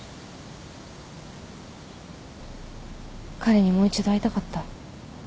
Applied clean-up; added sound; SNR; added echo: none; Idling / Car; 14 dB; none.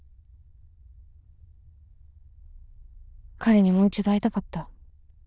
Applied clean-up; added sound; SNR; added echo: neural diffusion model UNIVERSE++.